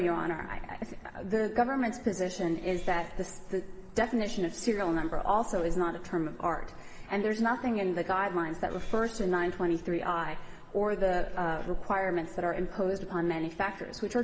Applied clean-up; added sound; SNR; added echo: none; Meow / Purr; 8 dB; reverberation time 1.8 s.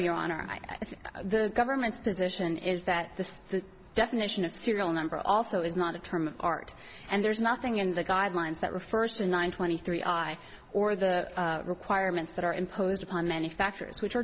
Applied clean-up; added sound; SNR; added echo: none; none; none; none.